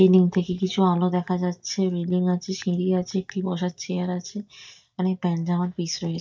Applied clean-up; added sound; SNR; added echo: neural mask model DeepFilterNet 3.